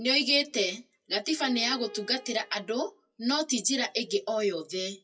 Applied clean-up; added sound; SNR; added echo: classical method WPE with log-MMSE.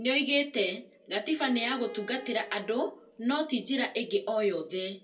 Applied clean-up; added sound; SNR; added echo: none; Bowed string instrument; 20 dB; reverberation time 0.2 s.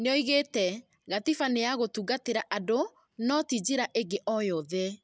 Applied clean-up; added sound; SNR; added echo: none; none; none; none.